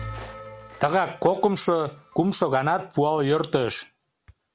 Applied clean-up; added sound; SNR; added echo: none; Bell; 19 dB; none.